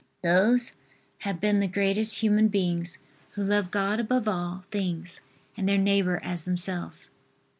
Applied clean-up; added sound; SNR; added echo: none; none; none; none.